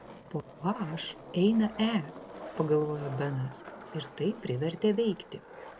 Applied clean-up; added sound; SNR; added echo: none; Skateboard; 15 dB; none.